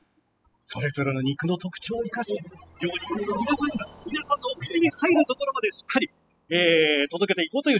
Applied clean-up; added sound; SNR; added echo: classical method spectral subtraction.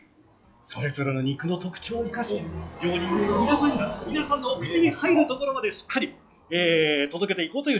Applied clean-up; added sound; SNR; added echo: classical method log-MMSE.